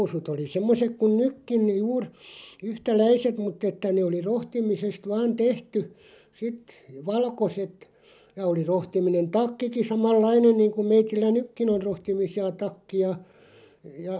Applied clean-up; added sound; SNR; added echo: none; none; none; none.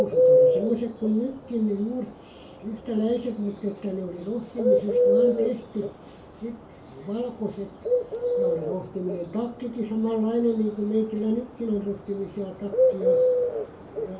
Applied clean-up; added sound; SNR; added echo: none; Bird; -2 dB; reverberation time 0.3 s.